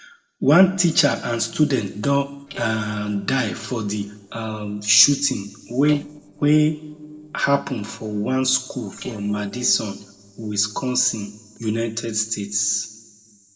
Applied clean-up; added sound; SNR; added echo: neural separator model SepFormer DNS4.